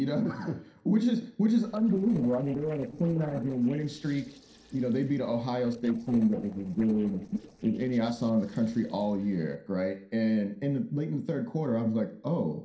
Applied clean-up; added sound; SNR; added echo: neural separator model SepFormer DNS4.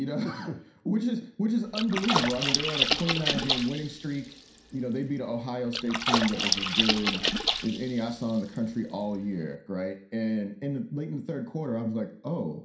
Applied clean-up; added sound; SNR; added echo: none; Splash, splatter; 0 dB; reverberation time 0.5 s.